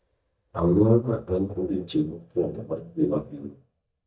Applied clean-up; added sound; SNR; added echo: neural mask model DeepFilterNet 3.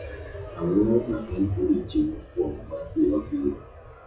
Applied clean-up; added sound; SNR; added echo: classical method WPE with log-MMSE.